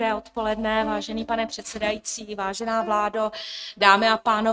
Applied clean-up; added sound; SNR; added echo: neural mask model RNNoise.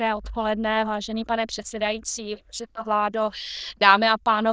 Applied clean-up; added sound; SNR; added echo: neural diffusion model UNIVERSE++.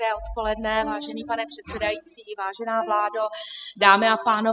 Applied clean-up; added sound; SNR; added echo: classical method spectral subtraction.